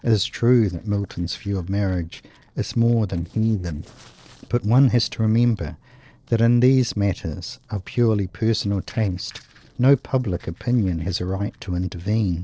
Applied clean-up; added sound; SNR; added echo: neural separator model SepFormer DNS4.